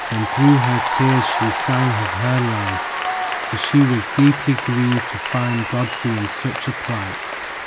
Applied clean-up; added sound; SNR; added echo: none; Applause / Cheering; 4 dB; none.